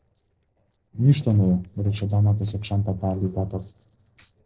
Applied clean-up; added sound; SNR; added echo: neural separator model SepFormer DNS4.